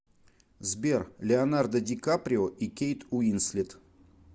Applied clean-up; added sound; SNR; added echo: none; none; none; none.